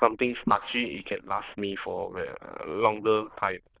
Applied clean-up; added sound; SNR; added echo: neural diffusion model UNIVERSE++.